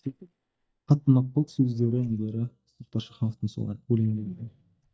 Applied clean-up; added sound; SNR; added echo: neural mask model DeepFilterNet 3.